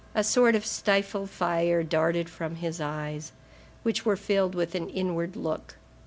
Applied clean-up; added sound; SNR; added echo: none; none; none; none.